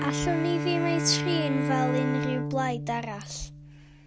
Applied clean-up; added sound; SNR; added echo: none; Bowed string instrument; 1 dB; none.